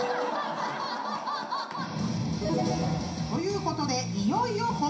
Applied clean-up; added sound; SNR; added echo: none; none; none; reverberation time 0.5 s.